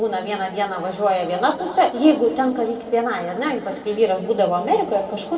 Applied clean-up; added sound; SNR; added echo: none; none; none; reverberation time 1.8 s.